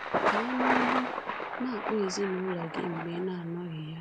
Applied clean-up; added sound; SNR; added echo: none; Thunder; -1 dB; none.